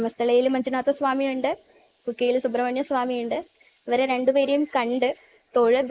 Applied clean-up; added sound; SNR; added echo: neural mask model Resemble Enhance denoiser.